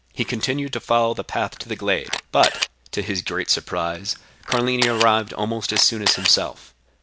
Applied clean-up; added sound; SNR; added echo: none; Camera; 5 dB; none.